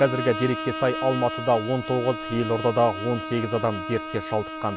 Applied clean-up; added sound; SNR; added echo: none; Bowed string instrument; 8 dB; none.